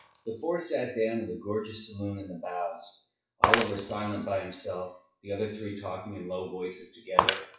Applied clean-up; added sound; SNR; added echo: classical method WPE with log-MMSE.